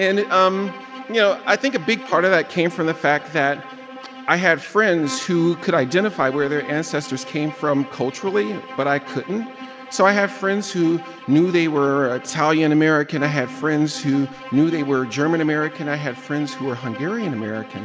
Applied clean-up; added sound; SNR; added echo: none; Bowed string instrument; 16 dB; none.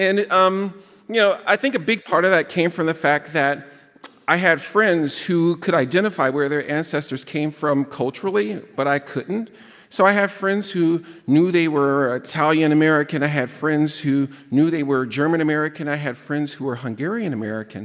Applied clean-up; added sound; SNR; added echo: none; none; none; none.